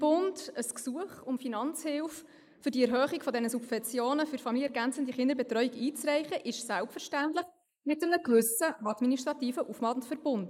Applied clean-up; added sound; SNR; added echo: neural mask model Resemble Enhance denoiser.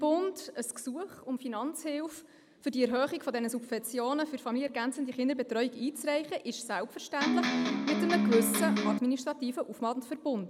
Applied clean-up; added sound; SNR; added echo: none; Electric guitar; -4 dB; none.